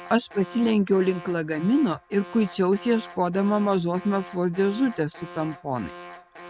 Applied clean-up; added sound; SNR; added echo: none; Alarm; 18 dB; none.